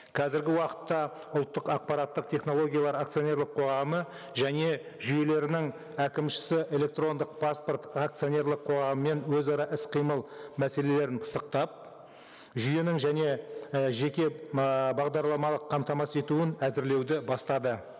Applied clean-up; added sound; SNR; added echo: none; none; none; none.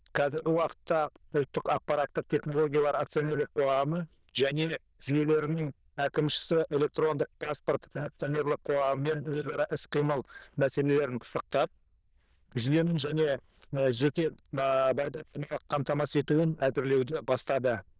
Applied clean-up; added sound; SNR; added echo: neural diffusion model UNIVERSE++.